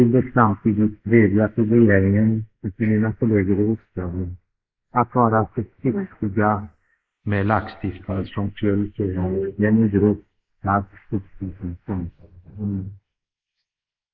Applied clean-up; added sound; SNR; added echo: neural mask model Resemble Enhance denoiser.